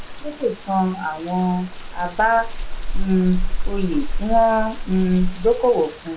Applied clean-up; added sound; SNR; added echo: none; Rain; 2 dB; none.